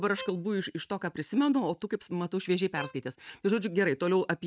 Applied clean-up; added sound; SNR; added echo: neural mask model RNNoise.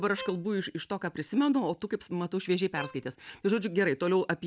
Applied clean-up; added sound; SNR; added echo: none; Bowed string instrument; 19 dB; none.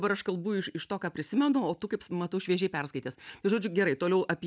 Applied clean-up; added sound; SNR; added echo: none; none; none; none.